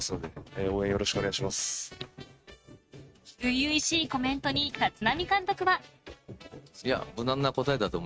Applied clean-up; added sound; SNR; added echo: neural mask model RNNoise.